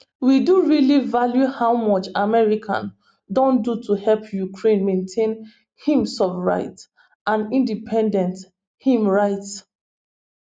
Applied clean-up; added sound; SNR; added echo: none; none; none; none.